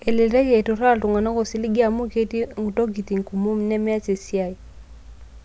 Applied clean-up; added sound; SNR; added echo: none; none; none; none.